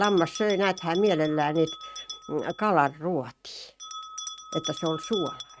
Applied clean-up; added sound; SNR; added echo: neural mask model RNNoise.